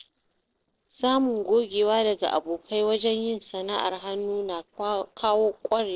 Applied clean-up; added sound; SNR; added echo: neural separator model SepFormer DNS4.